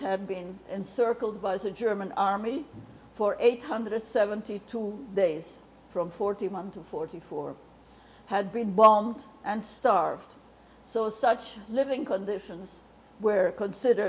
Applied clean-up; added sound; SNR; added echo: none; none; none; none.